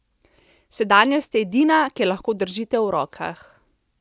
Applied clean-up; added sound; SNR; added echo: none; none; none; none.